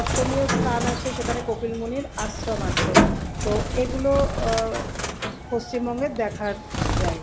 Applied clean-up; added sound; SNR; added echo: none; Bird; -1 dB; none.